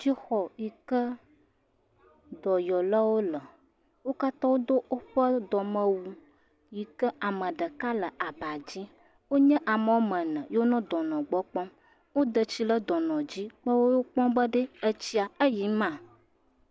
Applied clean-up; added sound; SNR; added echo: none; none; none; none.